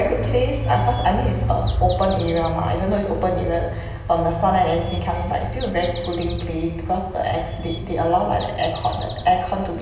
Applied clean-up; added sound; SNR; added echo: none; Bird vocalization, bird call, bird song; 14 dB; reverberation time 1.1 s.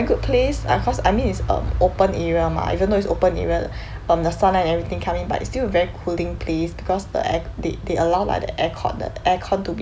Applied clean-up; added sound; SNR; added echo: none; none; none; none.